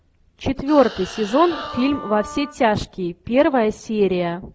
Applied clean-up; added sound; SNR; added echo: none; Wind instrument, woodwind instrument + Animal; 14 dB; none.